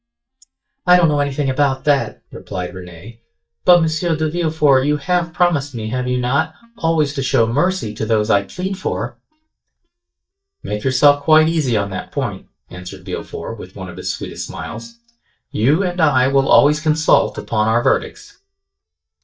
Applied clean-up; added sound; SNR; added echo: neural mask model DeepFilterNet 3.